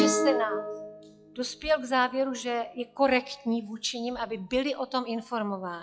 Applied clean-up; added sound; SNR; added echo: classical method log-MMSE.